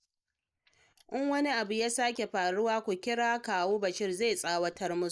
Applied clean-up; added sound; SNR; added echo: neural mask model Resemble Enhance denoiser.